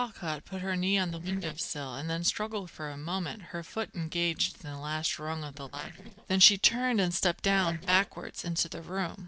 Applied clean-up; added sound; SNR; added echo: neural separator model SepFormer DNS4.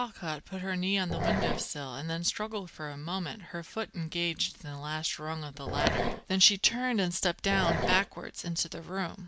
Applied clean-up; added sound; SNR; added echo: none; Growling; 1 dB; none.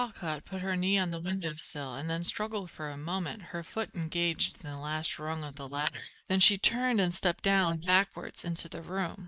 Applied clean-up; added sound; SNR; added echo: neural mask model Resemble Enhance denoiser.